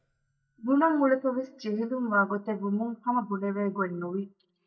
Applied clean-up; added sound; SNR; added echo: neural mask model DeepFilterNet 3.